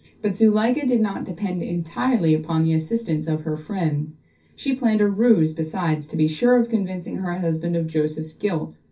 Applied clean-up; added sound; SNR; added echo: none; none; none; reverberation time 0.3 s.